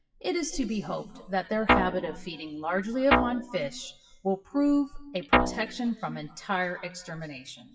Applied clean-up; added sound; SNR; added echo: classical method WPE with log-MMSE.